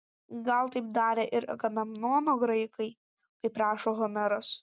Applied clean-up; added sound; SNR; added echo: none; none; none; none.